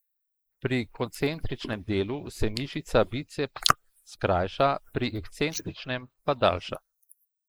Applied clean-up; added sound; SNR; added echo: neural mask model Resemble Enhance denoiser.